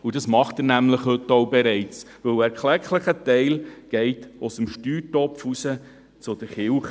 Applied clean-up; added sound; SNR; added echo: none; none; none; none.